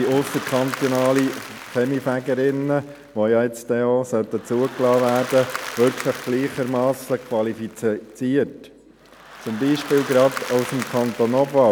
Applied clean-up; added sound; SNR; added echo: none; Applause; 14 dB; none.